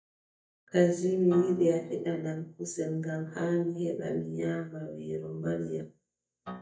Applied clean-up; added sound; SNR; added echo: neural mask model DeepFilterNet 3.